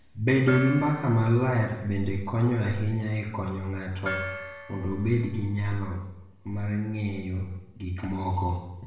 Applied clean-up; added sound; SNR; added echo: none; Gong; 13 dB; reverberation time 0.8 s.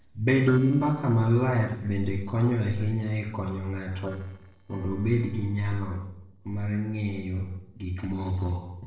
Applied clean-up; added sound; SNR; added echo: neural separator model SepFormer DNS4.